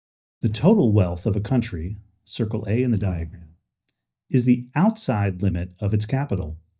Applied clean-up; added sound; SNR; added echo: neural mask model DeepFilterNet 3.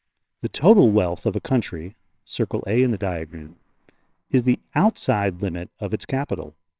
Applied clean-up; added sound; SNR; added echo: neural separator model SepFormer WHAMR!.